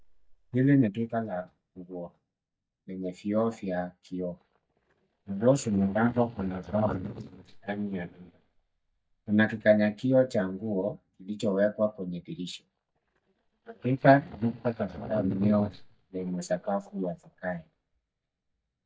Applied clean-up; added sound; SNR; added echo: neural mask model DeepFilterNet 3.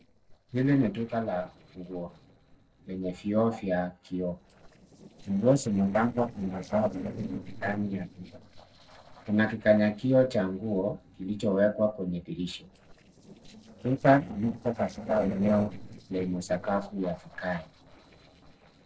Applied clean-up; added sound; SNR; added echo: neural separator model SepFormer DNS4.